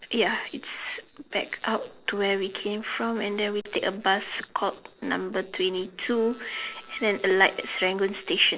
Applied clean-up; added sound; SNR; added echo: neural separator model SepFormer DNS4.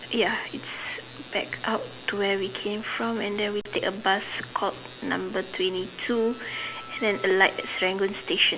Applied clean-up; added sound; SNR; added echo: none; Wind instrument, woodwind instrument; 18 dB; none.